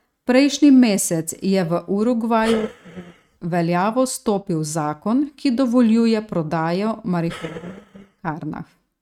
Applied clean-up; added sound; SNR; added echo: neural mask model RNNoise.